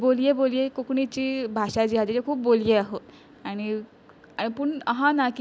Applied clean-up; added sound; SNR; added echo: none; none; none; none.